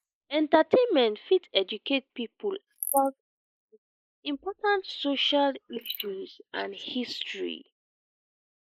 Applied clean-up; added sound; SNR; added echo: neural mask model Resemble Enhance denoiser.